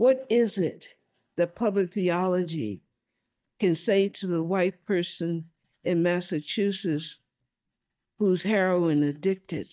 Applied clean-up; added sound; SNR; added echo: neural mask model DeepFilterNet 3.